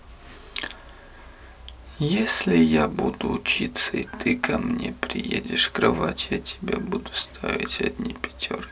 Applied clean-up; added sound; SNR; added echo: none; none; none; none.